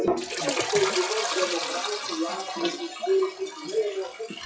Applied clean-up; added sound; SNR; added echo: classical method WPE with log-MMSE.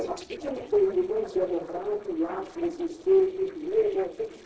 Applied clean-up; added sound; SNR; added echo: neural separator model SepFormer DNS4.